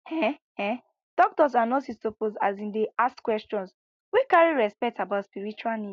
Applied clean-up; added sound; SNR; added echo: none; none; none; none.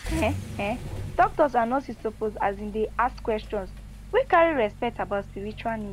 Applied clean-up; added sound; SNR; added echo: none; Accelerating, revving, vroom; 11 dB; none.